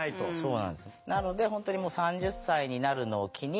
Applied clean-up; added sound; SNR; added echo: none; none; none; none.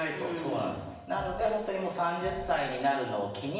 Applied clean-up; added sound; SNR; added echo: none; none; none; reverberation time 0.9 s.